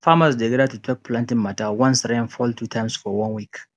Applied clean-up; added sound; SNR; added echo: none; none; none; none.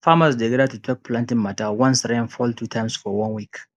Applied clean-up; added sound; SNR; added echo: neural mask model Resemble Enhance denoiser.